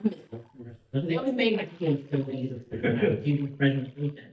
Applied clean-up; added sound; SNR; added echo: neural mask model DeepFilterNet 3.